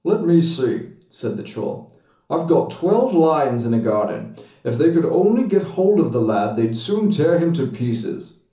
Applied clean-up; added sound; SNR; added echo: none; none; none; reverberation time 0.8 s.